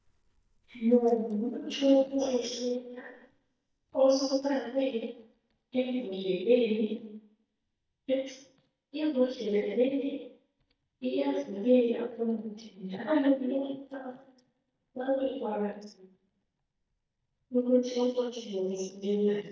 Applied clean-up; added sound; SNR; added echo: neural mask model DeepFilterNet 3.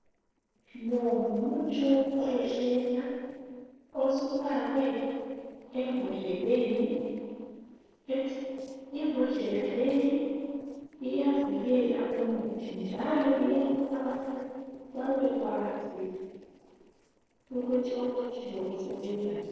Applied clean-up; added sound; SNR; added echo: neural separator model SepFormer DNS4.